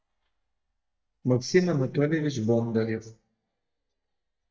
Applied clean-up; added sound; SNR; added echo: neural mask model DeepFilterNet 3.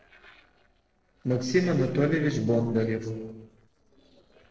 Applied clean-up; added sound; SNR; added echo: neural separator model SepFormer DNS4.